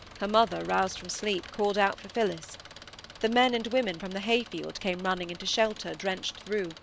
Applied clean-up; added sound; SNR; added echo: none; Engine; 17 dB; none.